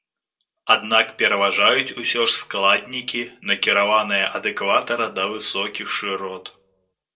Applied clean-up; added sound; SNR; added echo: none; none; none; reverberation time 0.2 s.